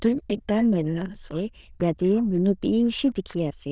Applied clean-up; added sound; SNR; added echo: neural diffusion model UNIVERSE++.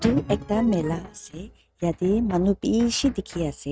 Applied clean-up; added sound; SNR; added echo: neural mask model RNNoise.